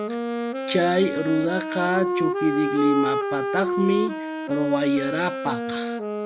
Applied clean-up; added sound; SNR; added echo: none; Wind instrument, woodwind instrument; 2 dB; none.